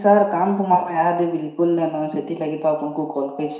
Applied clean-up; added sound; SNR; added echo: none; none; none; reverberation time 0.7 s.